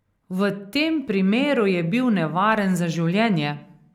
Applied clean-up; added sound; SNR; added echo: none; none; none; none.